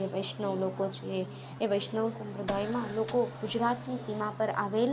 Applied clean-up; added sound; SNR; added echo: none; Printer + Organ; 12 dB; none.